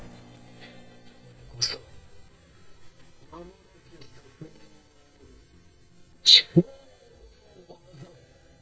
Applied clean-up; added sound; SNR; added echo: neural mask model DeepFilterNet 3.